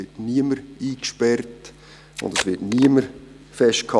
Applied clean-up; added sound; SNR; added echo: none; Packing tape, duct tape; 9 dB; none.